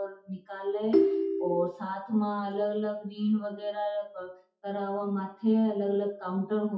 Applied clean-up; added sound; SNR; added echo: classical method WPE with log-MMSE.